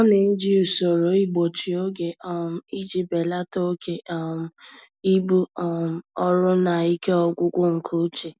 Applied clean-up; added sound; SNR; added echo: none; none; none; none.